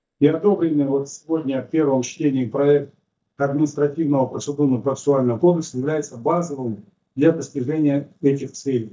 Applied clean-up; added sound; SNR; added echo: neural mask model DeepFilterNet 3.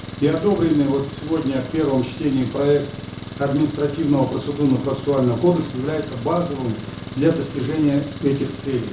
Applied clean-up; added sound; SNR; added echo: none; Engine; 11 dB; reverberation time 0.7 s.